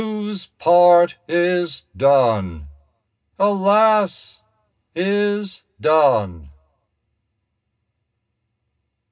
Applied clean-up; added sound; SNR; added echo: none; none; none; reverberation time 0.2 s.